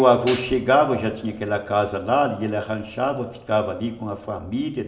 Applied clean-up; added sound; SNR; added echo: none; Hi-hat; 15 dB; reverberation time 1.4 s.